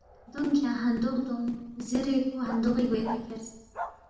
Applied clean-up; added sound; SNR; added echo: none; Bark; 15 dB; reverberation time 0.9 s.